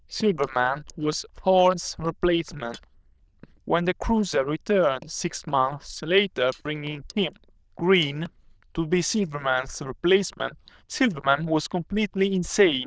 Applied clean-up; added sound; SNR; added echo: neural diffusion model UNIVERSE++.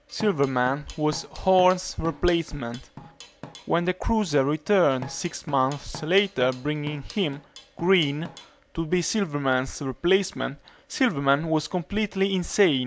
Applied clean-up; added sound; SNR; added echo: none; Drum kit; 18 dB; none.